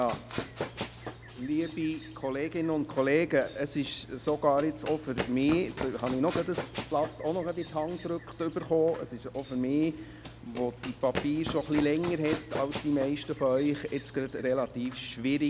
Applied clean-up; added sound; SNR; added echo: none; Run; 11 dB; none.